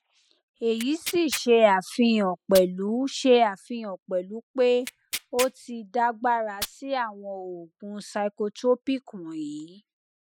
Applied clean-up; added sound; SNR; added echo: classical method spectral subtraction.